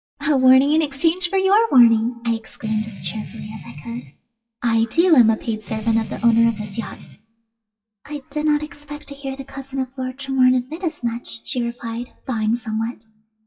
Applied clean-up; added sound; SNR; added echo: classical method WPE with log-MMSE.